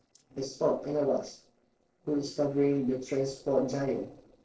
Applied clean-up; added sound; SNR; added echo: neural separator model SepFormer DNS4.